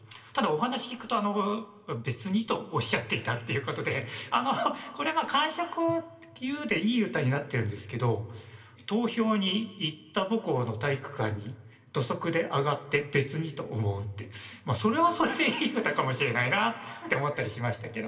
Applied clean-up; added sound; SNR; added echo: none; none; none; reverberation time 0.2 s.